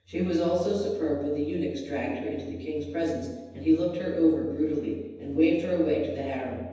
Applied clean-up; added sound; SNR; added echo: none; none; none; reverberation time 1.1 s.